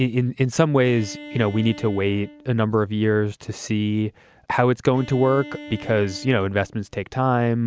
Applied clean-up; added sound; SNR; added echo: none; Bowed string instrument; 19 dB; none.